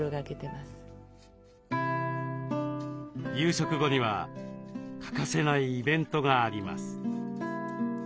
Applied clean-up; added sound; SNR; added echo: none; none; none; none.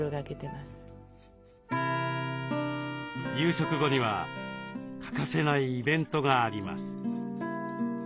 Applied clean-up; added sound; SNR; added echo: none; Trumpet; 11 dB; none.